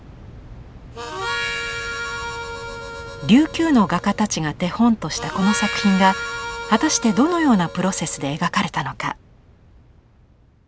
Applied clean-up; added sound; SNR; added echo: none; Harmonica; 8 dB; none.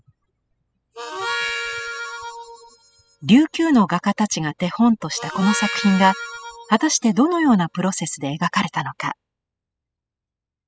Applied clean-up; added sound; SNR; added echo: classical method spectral subtraction.